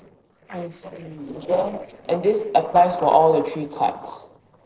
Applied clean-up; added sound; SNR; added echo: neural separator model SepFormer DNS4.